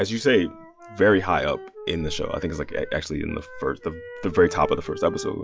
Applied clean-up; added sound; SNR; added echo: classical method log-MMSE.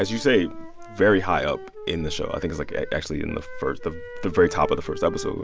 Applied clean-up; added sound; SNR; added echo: none; Wind instrument, woodwind instrument; 15 dB; none.